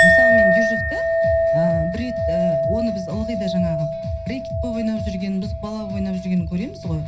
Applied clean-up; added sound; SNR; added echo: none; Chink, clink; -4 dB; reverberation time 0.4 s.